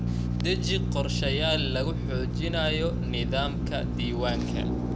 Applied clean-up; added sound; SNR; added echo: none; Drill; -3 dB; none.